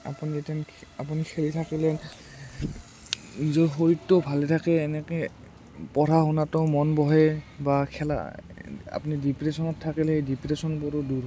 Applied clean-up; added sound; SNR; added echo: none; none; none; none.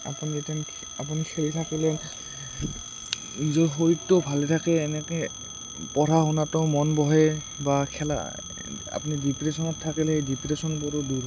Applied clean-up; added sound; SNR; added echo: none; Telephone; 13 dB; none.